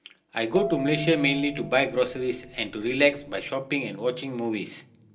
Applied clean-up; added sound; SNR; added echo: none; Bell; 12 dB; reverberation time 0.2 s.